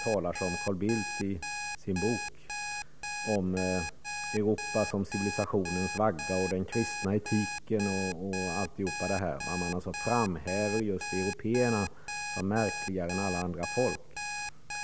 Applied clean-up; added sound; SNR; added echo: none; Alarm; 6 dB; none.